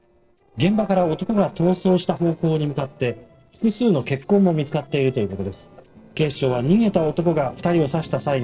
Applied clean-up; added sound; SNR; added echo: neural separator model SepFormer DNS4.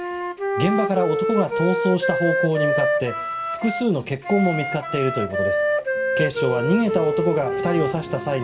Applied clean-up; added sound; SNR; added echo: none; Wind instrument, woodwind instrument; 0 dB; reverberation time 0.7 s.